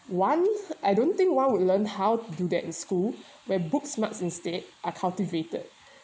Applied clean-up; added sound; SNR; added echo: none; none; none; none.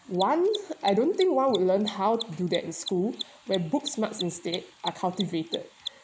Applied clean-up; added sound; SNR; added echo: none; Mechanisms; 13 dB; none.